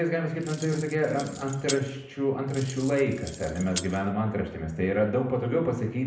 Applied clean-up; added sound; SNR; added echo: none; Keys jangling; 13 dB; reverberation time 0.7 s.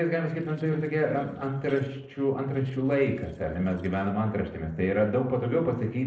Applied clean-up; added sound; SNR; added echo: neural separator model SepFormer DNS4.